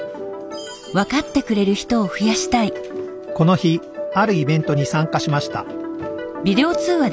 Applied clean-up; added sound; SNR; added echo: none; none; none; none.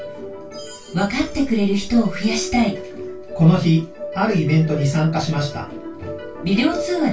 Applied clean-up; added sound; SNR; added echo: none; none; none; reverberation time 0.2 s.